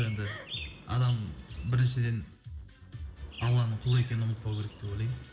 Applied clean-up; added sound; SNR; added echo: none; Chirp, tweet; 18 dB; reverberation time 0.4 s.